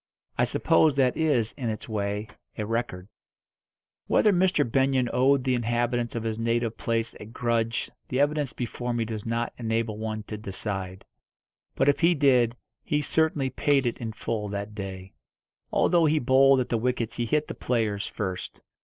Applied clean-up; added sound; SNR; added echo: neural separator model SepFormer DNS4.